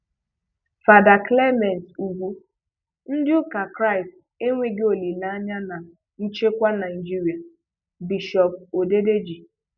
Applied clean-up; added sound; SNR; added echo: none; none; none; none.